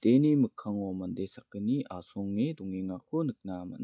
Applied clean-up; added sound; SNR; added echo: none; none; none; none.